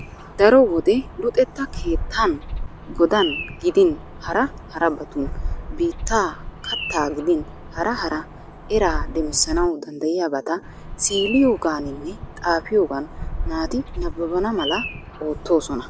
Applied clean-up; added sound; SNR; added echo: none; Bird vocalization, bird call, bird song; 9 dB; none.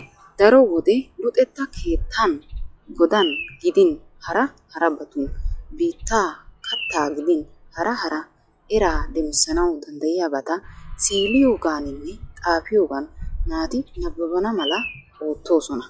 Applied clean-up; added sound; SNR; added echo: classical method log-MMSE.